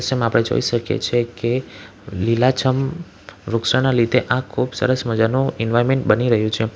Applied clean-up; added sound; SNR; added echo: none; none; none; none.